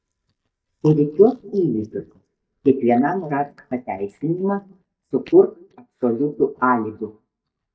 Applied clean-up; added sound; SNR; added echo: neural mask model DeepFilterNet 3.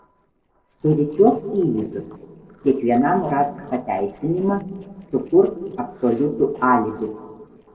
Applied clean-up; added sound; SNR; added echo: neural separator model SepFormer DNS4.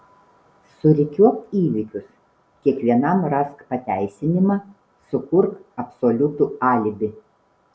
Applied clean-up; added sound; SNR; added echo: none; none; none; none.